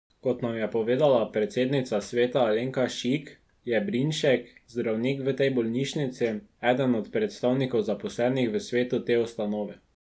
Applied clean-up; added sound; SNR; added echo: none; none; none; none.